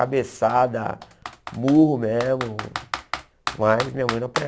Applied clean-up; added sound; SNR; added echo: none; Computer keyboard; 11 dB; none.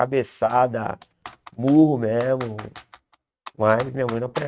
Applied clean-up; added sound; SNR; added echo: neural mask model RNNoise.